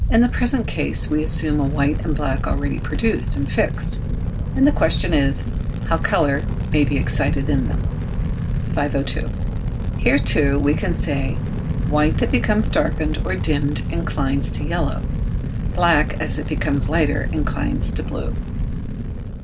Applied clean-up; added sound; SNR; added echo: none; Fire; 0 dB; none.